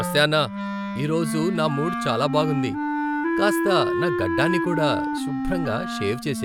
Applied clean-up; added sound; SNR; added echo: none; Wind instrument, woodwind instrument; 1 dB; none.